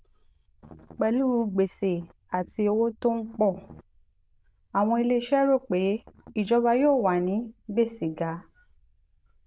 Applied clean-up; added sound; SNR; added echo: neural diffusion model UNIVERSE++.